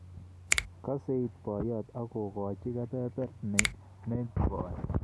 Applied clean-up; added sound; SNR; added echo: none; Finger snapping; 3 dB; none.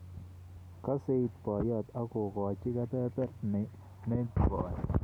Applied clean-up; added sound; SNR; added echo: none; none; none; none.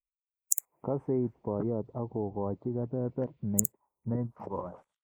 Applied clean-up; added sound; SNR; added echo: neural mask model Resemble Enhance denoiser.